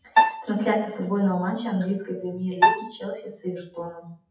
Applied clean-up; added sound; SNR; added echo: classical method WPE with log-MMSE.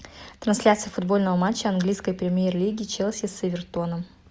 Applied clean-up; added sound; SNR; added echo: none; none; none; none.